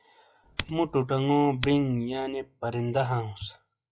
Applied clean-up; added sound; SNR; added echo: classical method log-MMSE.